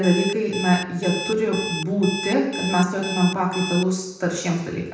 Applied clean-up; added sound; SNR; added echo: none; Alarm; 10 dB; reverberation time 0.8 s.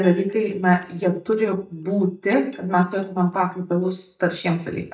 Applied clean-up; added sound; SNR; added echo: neural mask model DeepFilterNet 3.